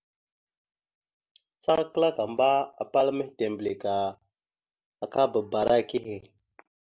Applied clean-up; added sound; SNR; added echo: none; none; none; none.